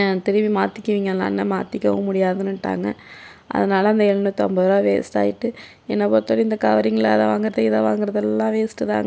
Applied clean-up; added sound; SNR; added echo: none; none; none; none.